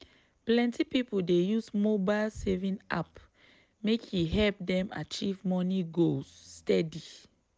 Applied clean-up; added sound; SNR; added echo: none; none; none; none.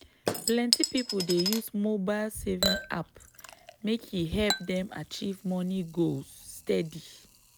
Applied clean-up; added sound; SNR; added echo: none; Chink, clink / Liquid; 5 dB; none.